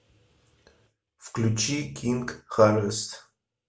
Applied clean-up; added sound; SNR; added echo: none; none; none; none.